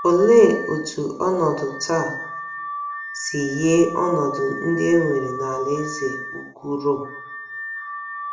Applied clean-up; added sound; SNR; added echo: none; Alarm / Car; 10 dB; reverberation time 0.5 s.